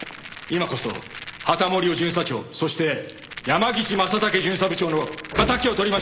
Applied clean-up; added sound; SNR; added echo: none; Rattle; 14 dB; none.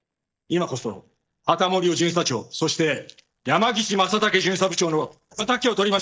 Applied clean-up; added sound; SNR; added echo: neural mask model DeepFilterNet 3.